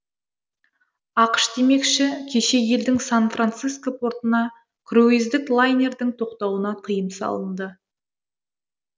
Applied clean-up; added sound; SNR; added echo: none; none; none; none.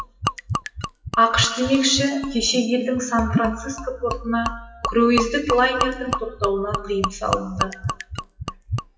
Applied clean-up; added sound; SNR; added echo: classical method WPE with log-MMSE.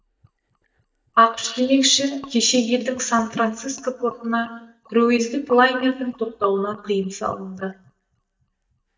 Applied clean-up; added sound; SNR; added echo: neural mask model DeepFilterNet 3.